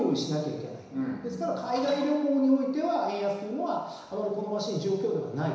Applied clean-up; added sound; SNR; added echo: none; none; none; reverberation time 1.0 s.